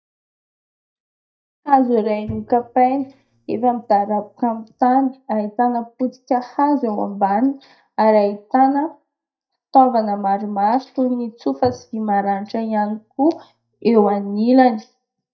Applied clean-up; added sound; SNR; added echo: neural mask model DeepFilterNet 3.